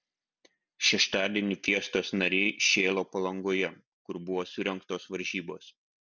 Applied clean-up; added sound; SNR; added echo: none; none; none; none.